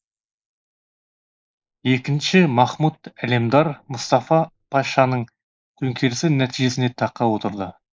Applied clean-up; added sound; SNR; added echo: neural mask model Resemble Enhance denoiser.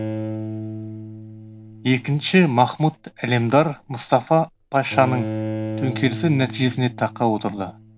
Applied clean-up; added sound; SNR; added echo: none; Bowed string instrument; 10 dB; none.